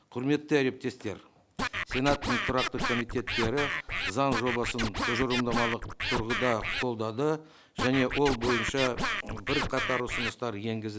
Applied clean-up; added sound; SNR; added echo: none; Scratching (performance technique); 1 dB; none.